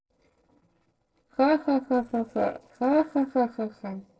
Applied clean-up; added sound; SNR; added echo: neural separator model SepFormer DNS4.